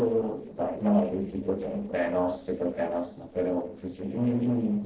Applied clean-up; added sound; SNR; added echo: neural separator model SepFormer DNS4.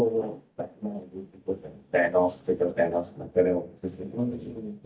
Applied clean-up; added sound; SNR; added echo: neural mask model DeepFilterNet 3.